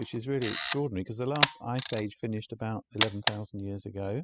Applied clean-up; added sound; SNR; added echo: classical method spectral subtraction.